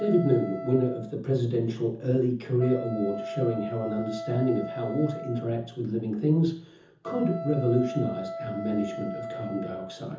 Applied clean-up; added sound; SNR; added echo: none; Wind instrument, woodwind instrument; 10 dB; reverberation time 0.6 s.